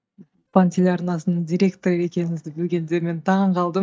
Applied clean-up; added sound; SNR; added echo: neural mask model DeepFilterNet 3.